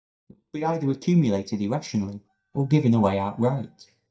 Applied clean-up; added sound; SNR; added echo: neural mask model DeepFilterNet 3.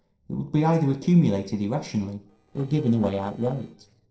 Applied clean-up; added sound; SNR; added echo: neural separator model SepFormer DNS4.